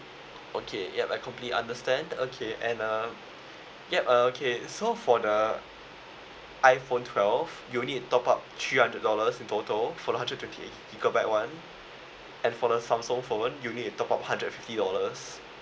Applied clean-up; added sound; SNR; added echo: none; none; none; none.